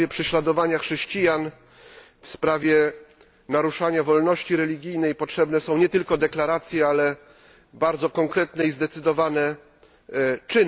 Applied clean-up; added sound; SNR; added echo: none; none; none; none.